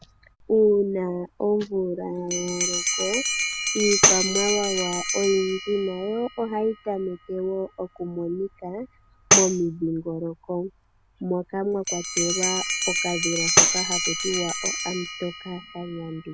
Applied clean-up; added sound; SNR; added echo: none; Tambourine + Bell; 0 dB; none.